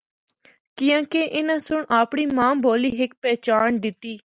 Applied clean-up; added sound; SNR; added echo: none; none; none; none.